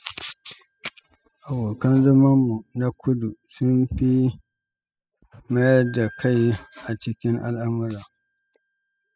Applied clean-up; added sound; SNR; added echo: classical method spectral subtraction.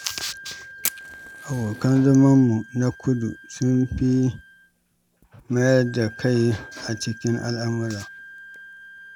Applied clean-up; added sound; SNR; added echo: none; Fire + Wind instrument, woodwind instrument; 17 dB; none.